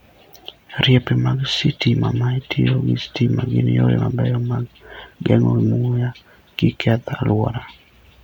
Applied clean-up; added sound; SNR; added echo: none; none; none; none.